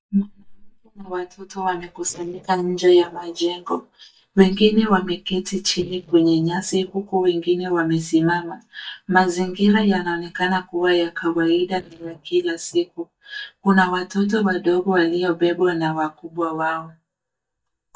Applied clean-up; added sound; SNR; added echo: neural mask model DeepFilterNet 3.